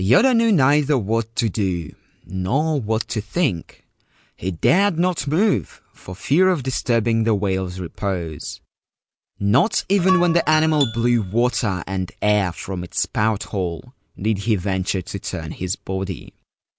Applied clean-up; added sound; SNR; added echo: none; Guitar; 8 dB; none.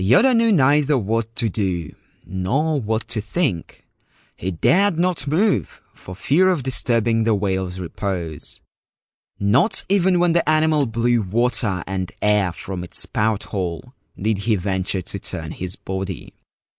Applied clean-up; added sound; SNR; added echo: neural mask model Resemble Enhance denoiser.